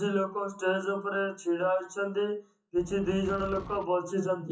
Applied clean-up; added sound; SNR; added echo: classical method WPE with log-MMSE.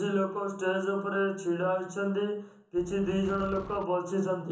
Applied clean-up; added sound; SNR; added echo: none; Wind; 15 dB; reverberation time 0.7 s.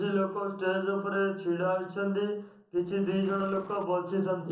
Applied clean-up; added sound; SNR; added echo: neural separator model SepFormer DNS4.